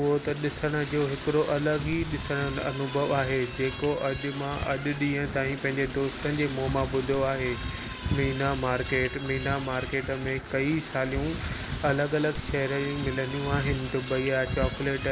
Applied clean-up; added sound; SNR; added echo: none; Toilet flush / Door; 13 dB; none.